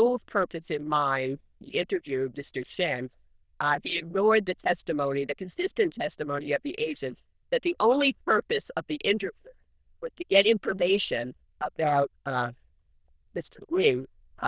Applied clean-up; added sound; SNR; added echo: neural diffusion model UNIVERSE++.